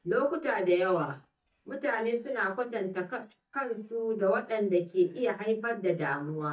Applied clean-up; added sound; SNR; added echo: neural mask model DeepFilterNet 3.